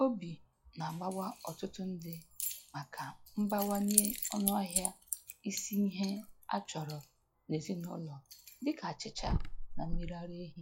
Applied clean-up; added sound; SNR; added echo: classical method log-MMSE.